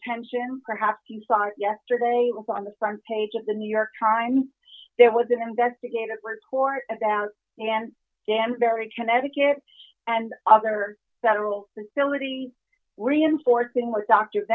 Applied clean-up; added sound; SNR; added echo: none; none; none; none.